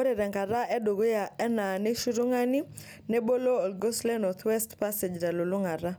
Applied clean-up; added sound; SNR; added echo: none; none; none; none.